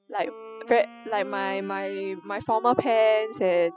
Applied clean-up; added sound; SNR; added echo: classical method spectral subtraction.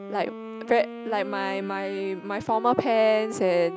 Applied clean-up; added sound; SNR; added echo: none; Wind instrument, woodwind instrument; 12 dB; none.